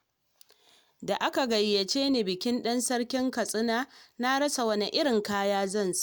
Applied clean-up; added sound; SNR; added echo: none; none; none; none.